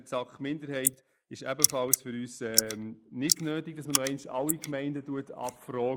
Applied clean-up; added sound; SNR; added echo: neural mask model Resemble Enhance denoiser.